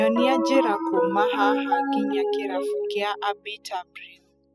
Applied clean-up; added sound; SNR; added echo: classical method spectral subtraction.